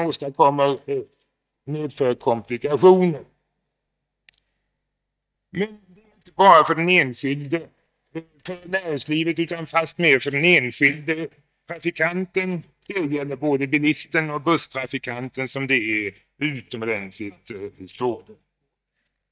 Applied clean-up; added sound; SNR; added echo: neural mask model DeepFilterNet 3.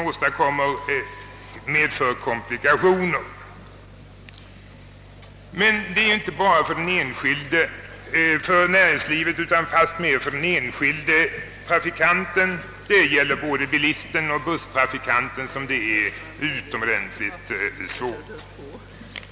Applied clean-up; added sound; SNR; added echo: none; none; none; none.